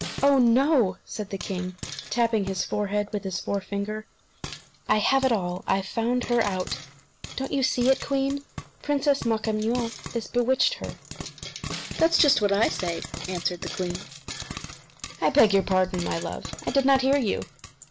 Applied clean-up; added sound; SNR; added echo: none; Frying (food) + Snare drum; 13 dB; none.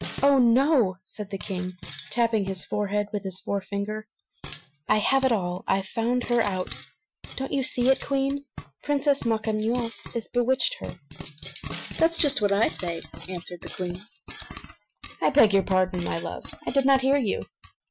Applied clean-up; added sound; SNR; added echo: classical method Wiener filter.